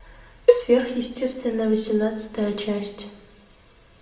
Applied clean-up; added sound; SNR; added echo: none; Cowbell; 0 dB; reverberation time 0.9 s.